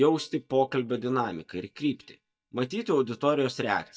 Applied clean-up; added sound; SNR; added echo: neural mask model DeepFilterNet 3.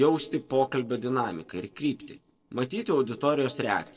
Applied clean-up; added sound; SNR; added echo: neural separator model SepFormer DNS4.